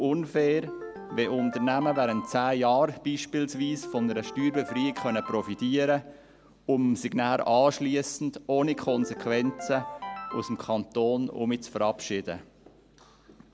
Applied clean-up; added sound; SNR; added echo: none; Ringtone; 12 dB; none.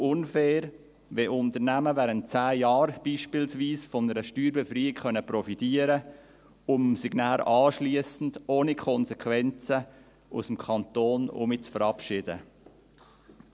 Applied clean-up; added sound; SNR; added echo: none; none; none; none.